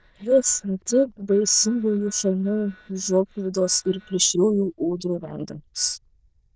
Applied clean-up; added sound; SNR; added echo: neural diffusion model UNIVERSE++.